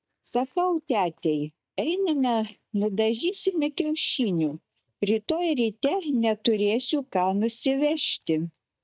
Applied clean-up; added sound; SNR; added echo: neural mask model DeepFilterNet 3.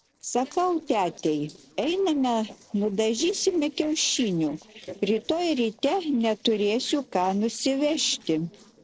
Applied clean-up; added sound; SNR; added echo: neural separator model SepFormer DNS4.